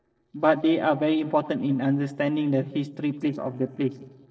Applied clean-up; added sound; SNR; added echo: neural separator model SepFormer DNS4.